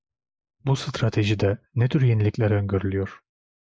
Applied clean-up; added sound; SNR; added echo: neural mask model Resemble Enhance denoiser.